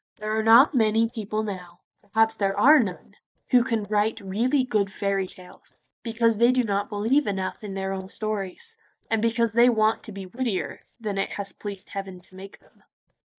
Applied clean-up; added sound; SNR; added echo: neural mask model DeepFilterNet 3.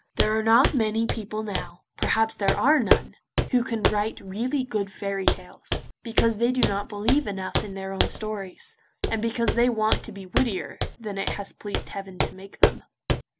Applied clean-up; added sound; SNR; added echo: none; Walk, footsteps; 2 dB; none.